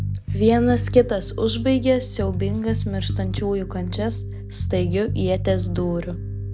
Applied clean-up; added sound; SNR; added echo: none; Bass guitar; 4 dB; none.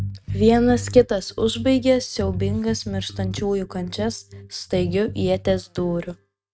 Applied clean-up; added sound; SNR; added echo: neural mask model RNNoise.